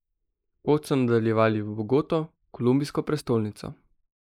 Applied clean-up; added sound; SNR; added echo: neural mask model Resemble Enhance denoiser.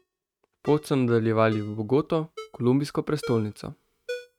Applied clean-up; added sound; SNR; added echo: neural mask model RNNoise.